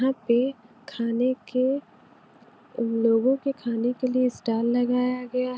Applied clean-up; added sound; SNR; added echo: none; none; none; none.